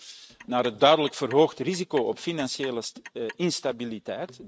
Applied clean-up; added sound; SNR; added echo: neural mask model RNNoise.